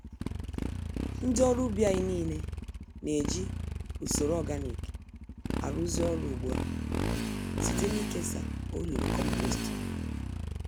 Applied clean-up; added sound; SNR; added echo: none; Motorcycle; -1 dB; none.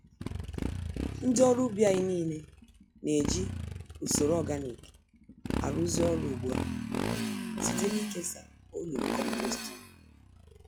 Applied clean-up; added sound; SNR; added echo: classical method log-MMSE.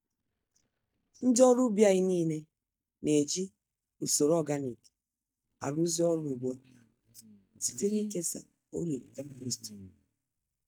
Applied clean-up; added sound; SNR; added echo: neural mask model DeepFilterNet 3.